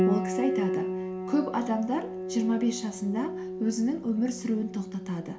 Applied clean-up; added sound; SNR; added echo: none; Piano; 3 dB; none.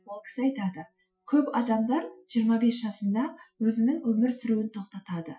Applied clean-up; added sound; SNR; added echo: classical method Wiener filter.